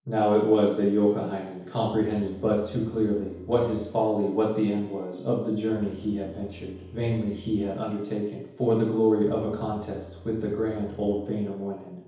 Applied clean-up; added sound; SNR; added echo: none; Bowed string instrument; 20 dB; reverberation time 2.2 s.